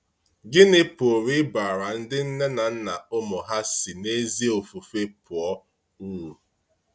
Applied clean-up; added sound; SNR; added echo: none; none; none; none.